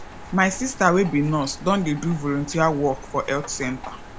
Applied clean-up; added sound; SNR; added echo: none; Rain; 14 dB; none.